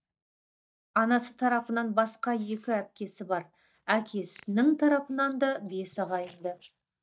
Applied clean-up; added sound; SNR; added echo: neural mask model DeepFilterNet 3.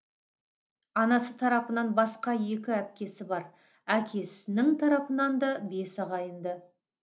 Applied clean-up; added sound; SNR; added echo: none; none; none; none.